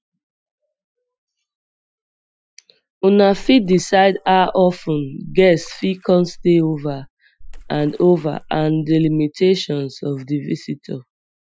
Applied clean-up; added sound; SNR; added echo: classical method Wiener filter.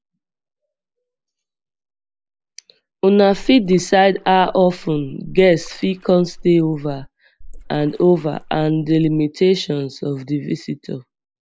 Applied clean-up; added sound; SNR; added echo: neural mask model Resemble Enhance denoiser.